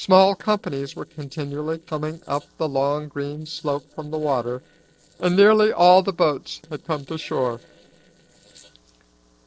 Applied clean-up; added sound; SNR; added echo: neural separator model SepFormer DNS4.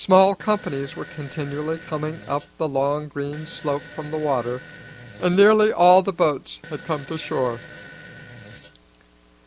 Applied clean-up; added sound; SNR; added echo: none; Fart; 19 dB; none.